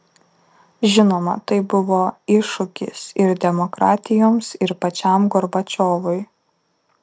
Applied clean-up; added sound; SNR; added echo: none; none; none; none.